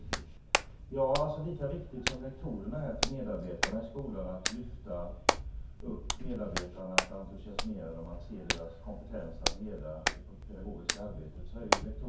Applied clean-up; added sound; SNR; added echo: none; Hands; -3 dB; reverberation time 0.6 s.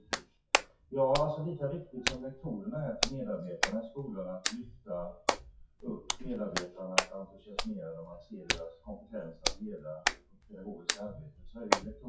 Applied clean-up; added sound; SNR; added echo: classical method WPE with log-MMSE.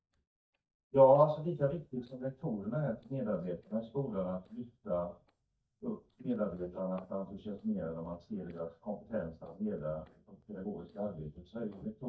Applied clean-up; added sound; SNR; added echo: neural mask model DeepFilterNet 3.